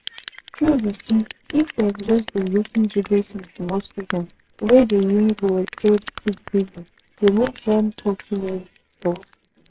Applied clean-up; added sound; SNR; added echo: neural separator model SepFormer WHAMR!.